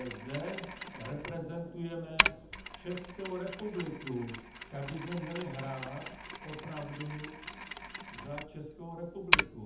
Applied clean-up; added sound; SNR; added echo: none; Mechanisms; -3 dB; reverberation time 0.8 s.